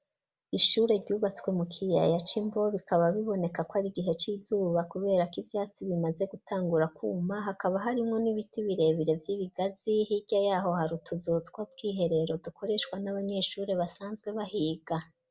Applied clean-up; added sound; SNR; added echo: none; none; none; none.